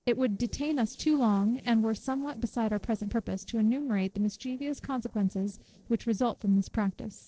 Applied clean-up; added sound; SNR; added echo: neural separator model SepFormer DNS4.